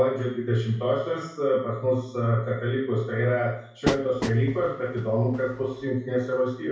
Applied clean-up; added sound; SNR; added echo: none; Train; 8 dB; reverberation time 0.6 s.